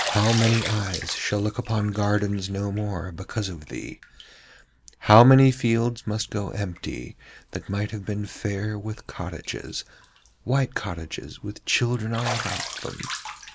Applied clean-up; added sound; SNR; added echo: none; Bathtub (filling or washing); 13 dB; none.